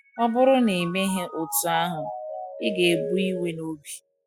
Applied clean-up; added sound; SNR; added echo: classical method spectral subtraction.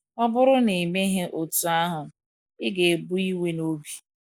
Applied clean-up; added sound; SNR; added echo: neural mask model Resemble Enhance denoiser.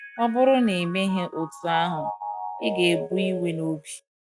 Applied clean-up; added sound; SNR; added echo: neural mask model RNNoise.